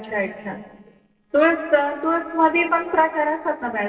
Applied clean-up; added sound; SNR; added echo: neural separator model SepFormer DNS4.